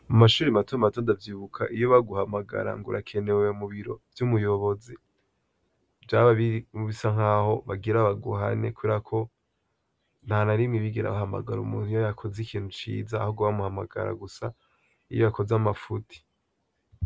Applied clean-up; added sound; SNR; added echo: none; none; none; none.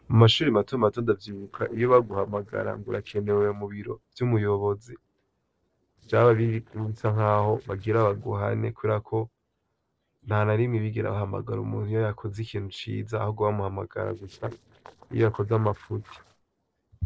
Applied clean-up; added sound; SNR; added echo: neural separator model SepFormer DNS4.